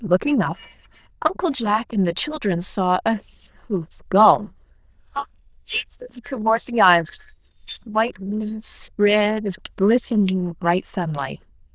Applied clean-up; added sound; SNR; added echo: neural diffusion model UNIVERSE++.